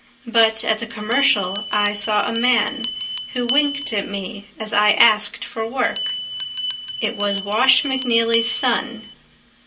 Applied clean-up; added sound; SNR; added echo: none; Bell; 6 dB; reverberation time 0.2 s.